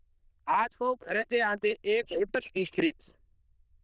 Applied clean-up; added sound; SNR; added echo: neural diffusion model UNIVERSE++.